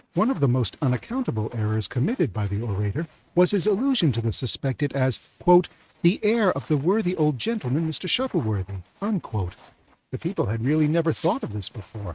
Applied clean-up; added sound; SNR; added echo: neural mask model RNNoise.